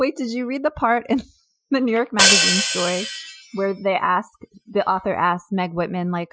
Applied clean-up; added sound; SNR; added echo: classical method Wiener filter.